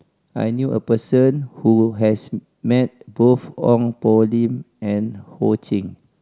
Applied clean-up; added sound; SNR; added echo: none; none; none; none.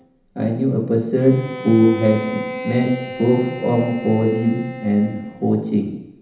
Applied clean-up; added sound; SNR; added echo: none; Bowed string instrument; 13 dB; reverberation time 0.8 s.